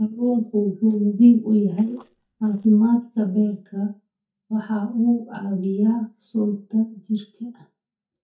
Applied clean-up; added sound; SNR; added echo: neural mask model DeepFilterNet 3.